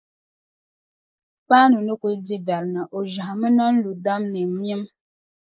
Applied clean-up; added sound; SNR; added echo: neural mask model Resemble Enhance denoiser.